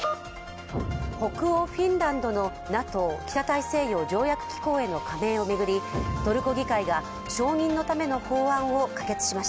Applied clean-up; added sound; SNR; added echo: none; Explosion; 12 dB; none.